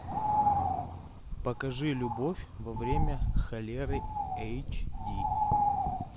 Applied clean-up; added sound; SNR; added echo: none; Bird; 0 dB; none.